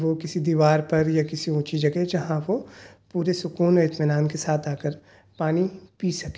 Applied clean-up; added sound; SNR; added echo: none; none; none; none.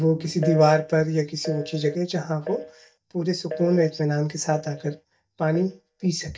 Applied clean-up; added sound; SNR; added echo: neural mask model DeepFilterNet 3.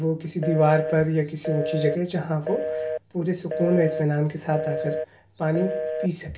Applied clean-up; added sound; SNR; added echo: none; Telephone; 6 dB; reverberation time 0.2 s.